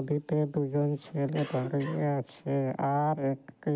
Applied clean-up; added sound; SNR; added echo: none; Cough; 14 dB; none.